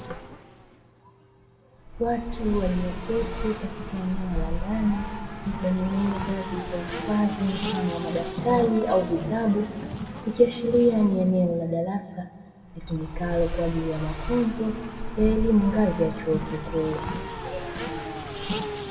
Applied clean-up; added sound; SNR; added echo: none; Race car, auto racing; 6 dB; reverberation time 1.1 s.